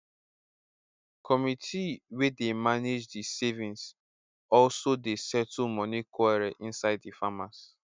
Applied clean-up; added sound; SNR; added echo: none; none; none; none.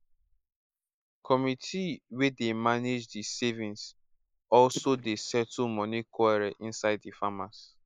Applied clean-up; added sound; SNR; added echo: neural mask model Resemble Enhance denoiser.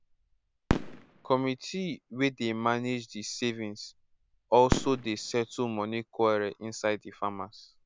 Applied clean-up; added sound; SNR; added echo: none; Fireworks; 8 dB; none.